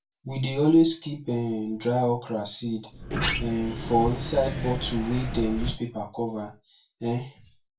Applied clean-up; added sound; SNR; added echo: none; Sliding door; 4 dB; reverberation time 0.2 s.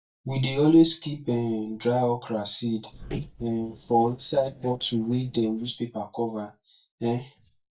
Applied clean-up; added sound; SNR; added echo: neural mask model DeepFilterNet 3.